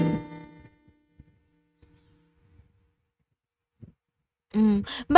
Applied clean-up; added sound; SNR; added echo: neural mask model RNNoise.